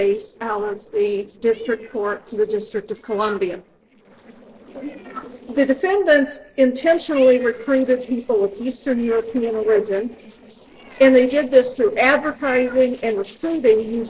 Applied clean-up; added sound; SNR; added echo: neural separator model SepFormer DNS4.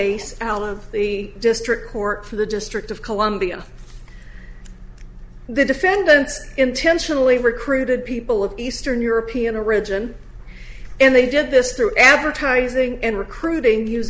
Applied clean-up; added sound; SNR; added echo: none; none; none; none.